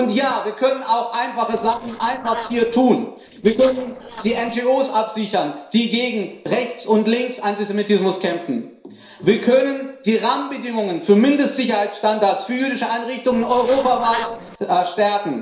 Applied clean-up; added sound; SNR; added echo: neural separator model SepFormer DNS4.